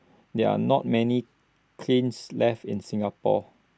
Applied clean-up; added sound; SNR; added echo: none; none; none; none.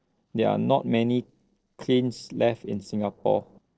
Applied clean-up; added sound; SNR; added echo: neural separator model SepFormer DNS4.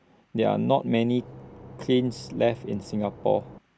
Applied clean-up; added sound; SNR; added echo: none; Engine / Boat, Water vehicle; 17 dB; none.